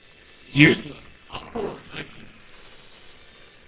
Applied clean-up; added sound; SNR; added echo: neural separator model SepFormer WHAMR!.